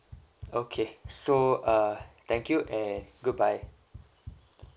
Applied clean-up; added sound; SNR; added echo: none; Run; 19 dB; none.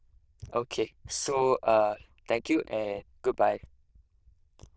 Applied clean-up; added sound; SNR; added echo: neural diffusion model UNIVERSE++.